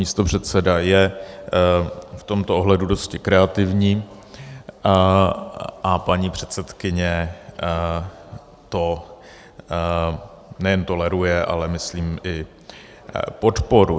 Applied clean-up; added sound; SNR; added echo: none; none; none; none.